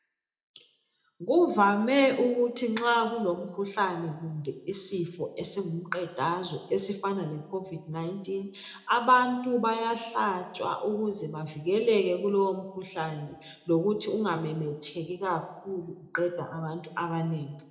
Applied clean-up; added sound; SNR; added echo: none; none; none; reverberation time 0.6 s.